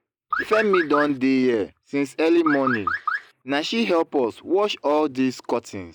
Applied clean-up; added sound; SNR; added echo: neural mask model Resemble Enhance denoiser.